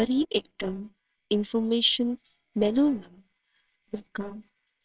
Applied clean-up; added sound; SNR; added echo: neural separator model SepFormer WHAMR!.